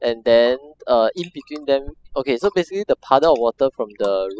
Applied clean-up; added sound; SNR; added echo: classical method spectral subtraction.